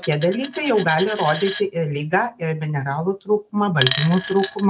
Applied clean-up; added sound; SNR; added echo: none; Coin (dropping); 11 dB; none.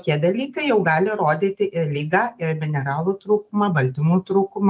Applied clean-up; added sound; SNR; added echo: none; none; none; none.